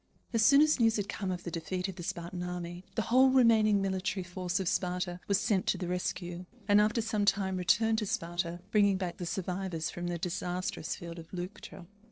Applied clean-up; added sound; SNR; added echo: neural separator model SepFormer DNS4.